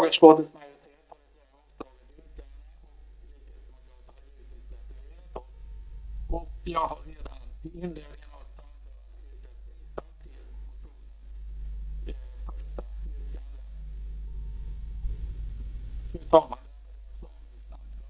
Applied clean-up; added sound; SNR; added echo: neural mask model DeepFilterNet 3.